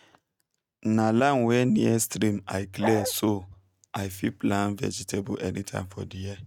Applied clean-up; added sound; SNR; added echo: neural mask model RNNoise.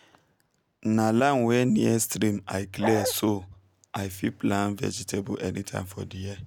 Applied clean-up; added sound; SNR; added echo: none; Bark; 2 dB; none.